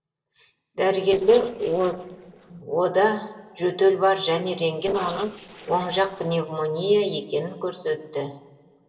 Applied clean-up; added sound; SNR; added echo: neural separator model SepFormer DNS4.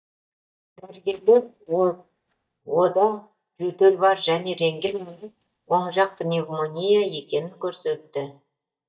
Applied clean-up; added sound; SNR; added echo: neural mask model DeepFilterNet 3.